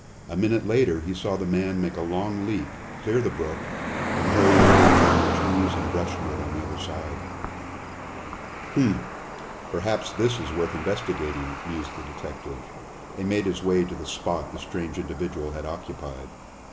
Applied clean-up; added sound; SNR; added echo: none; Cricket; 0 dB; none.